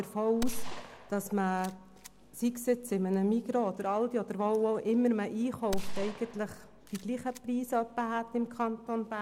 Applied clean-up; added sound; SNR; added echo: none; Gunshot, gunfire; 6 dB; none.